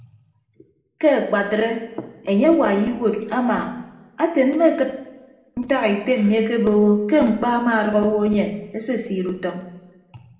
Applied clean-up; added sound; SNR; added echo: none; none; none; reverberation time 0.9 s.